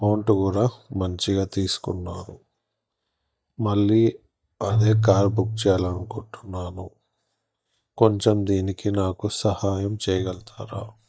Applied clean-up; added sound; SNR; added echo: neural mask model DeepFilterNet 3.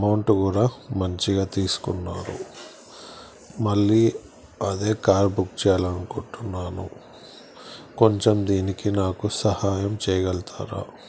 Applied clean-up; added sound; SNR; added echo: none; none; none; none.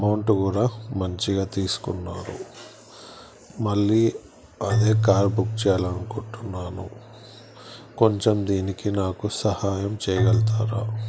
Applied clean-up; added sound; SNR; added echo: none; Keyboard (musical); 4 dB; none.